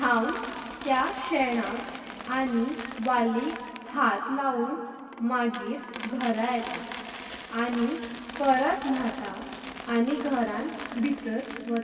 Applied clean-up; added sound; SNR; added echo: none; Coin (dropping); 12 dB; reverberation time 2.6 s.